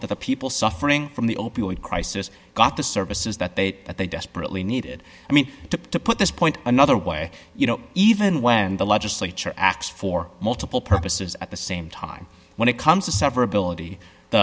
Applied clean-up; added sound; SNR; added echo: none; none; none; none.